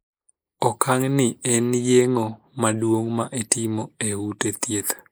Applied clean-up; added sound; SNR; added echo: neural mask model Resemble Enhance denoiser.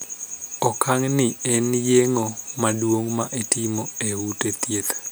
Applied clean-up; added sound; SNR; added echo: none; none; none; none.